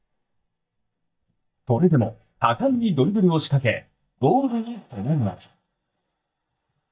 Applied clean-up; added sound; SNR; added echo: neural mask model DeepFilterNet 3.